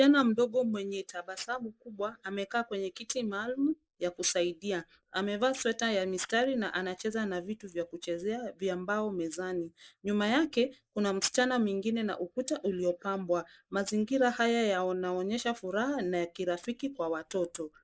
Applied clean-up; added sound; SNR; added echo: neural mask model Resemble Enhance denoiser.